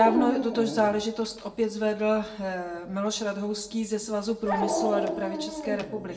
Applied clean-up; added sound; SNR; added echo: none; Dog; 5 dB; reverberation time 0.5 s.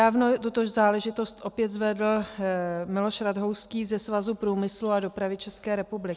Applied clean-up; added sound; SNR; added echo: none; none; none; none.